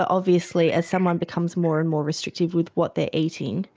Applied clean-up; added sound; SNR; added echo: neural mask model DeepFilterNet 3.